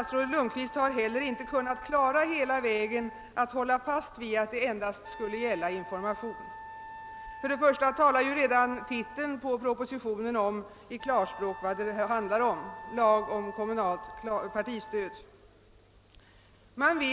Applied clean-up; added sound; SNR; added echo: none; Wind instrument, woodwind instrument; 16 dB; none.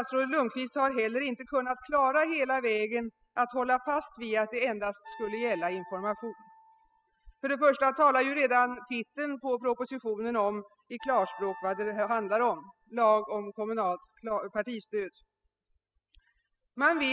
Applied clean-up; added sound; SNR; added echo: classical method spectral subtraction.